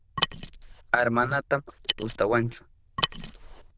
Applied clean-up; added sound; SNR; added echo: neural diffusion model UNIVERSE++.